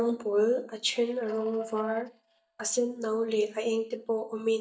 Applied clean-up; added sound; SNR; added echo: neural mask model DeepFilterNet 3.